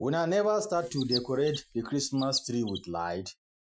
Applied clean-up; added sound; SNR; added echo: classical method Wiener filter.